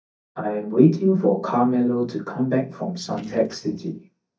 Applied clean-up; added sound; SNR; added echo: neural mask model DeepFilterNet 3.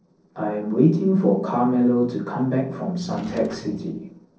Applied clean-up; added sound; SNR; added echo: neural separator model SepFormer DNS4.